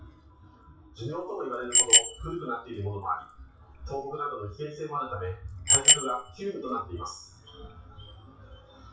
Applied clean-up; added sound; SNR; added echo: classical method WPE with log-MMSE.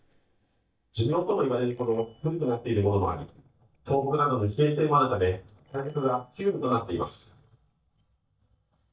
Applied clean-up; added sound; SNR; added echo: neural mask model DeepFilterNet 3.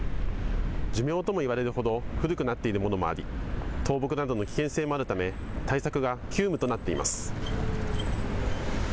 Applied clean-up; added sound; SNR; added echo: none; none; none; none.